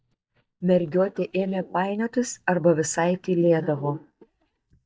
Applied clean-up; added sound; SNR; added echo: neural mask model DeepFilterNet 3.